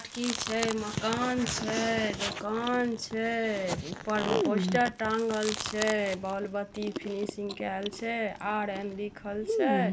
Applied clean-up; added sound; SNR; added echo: none; Chewing, mastication; 6 dB; none.